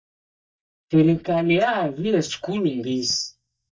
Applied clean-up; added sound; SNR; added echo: neural mask model DeepFilterNet 3.